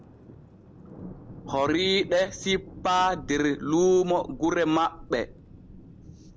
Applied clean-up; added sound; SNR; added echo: none; Thunder; 17 dB; none.